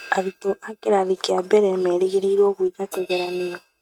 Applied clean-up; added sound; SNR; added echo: neural mask model RNNoise.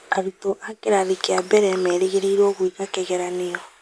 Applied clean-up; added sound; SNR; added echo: none; none; none; none.